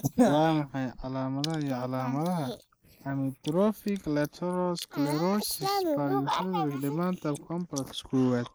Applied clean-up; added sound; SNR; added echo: neural mask model Resemble Enhance denoiser.